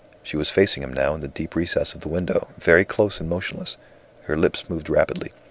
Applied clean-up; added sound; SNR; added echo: none; none; none; none.